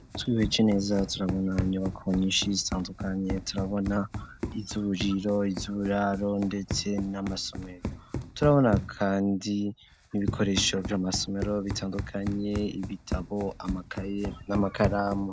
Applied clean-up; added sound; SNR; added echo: none; Run; 8 dB; none.